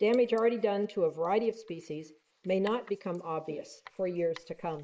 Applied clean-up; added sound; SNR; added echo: neural mask model Resemble Enhance denoiser.